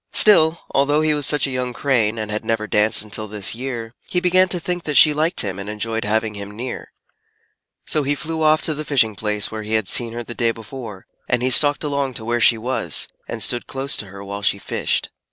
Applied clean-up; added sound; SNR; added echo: none; none; none; none.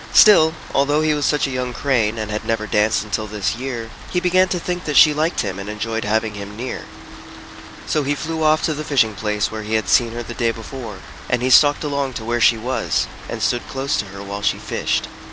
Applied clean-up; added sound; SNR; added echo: none; Rain; 14 dB; none.